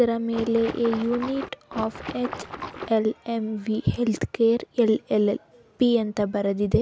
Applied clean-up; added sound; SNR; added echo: none; Water / Splash, splatter; 11 dB; none.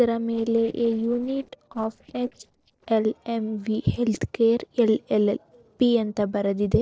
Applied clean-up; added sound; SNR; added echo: neural separator model SepFormer DNS4.